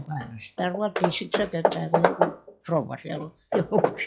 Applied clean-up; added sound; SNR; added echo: classical method log-MMSE.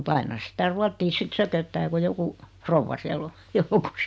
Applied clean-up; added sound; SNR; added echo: none; none; none; none.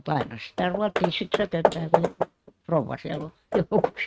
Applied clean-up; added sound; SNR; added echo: neural mask model RNNoise.